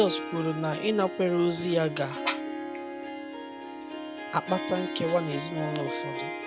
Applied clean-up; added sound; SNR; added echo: none; Harp; 6 dB; none.